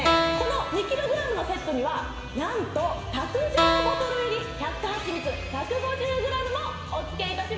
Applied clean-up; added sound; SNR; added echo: none; Keyboard (musical); 3 dB; reverberation time 2.9 s.